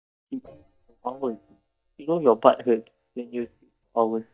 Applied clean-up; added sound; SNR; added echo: neural mask model DeepFilterNet 3.